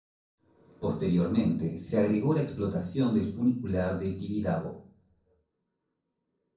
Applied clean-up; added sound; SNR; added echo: none; none; none; reverberation time 0.6 s.